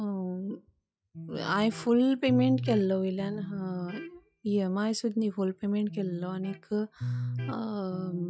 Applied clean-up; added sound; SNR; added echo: classical method log-MMSE.